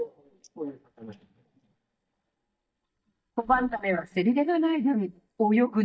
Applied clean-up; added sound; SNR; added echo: neural mask model DeepFilterNet 3.